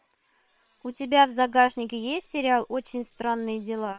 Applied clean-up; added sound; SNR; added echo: neural separator model SepFormer WHAM!.